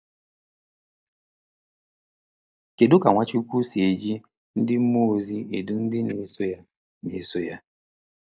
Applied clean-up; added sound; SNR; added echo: neural mask model DeepFilterNet 3.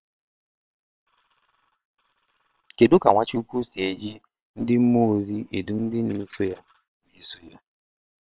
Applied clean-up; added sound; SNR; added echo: neural separator model SepFormer WHAM!.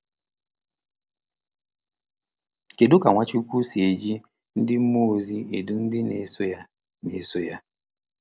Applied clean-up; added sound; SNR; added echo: none; none; none; none.